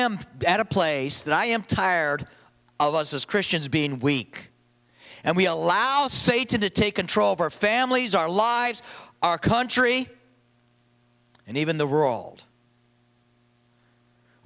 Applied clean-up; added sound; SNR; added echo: none; none; none; none.